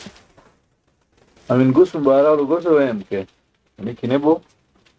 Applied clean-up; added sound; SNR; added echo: neural mask model RNNoise.